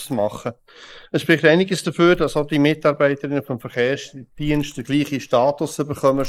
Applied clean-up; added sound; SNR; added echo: neural mask model Resemble Enhance denoiser.